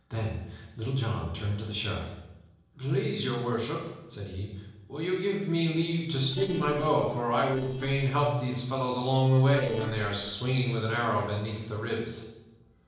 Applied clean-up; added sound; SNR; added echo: neural separator model SepFormer DNS4.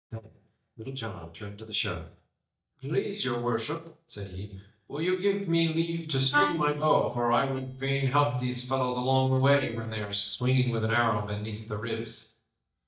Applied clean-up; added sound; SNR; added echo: neural mask model DeepFilterNet 3.